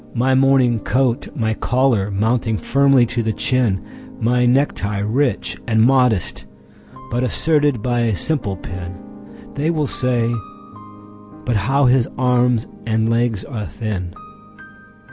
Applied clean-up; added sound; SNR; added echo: none; none; none; none.